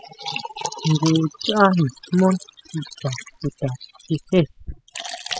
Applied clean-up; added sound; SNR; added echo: classical method spectral subtraction.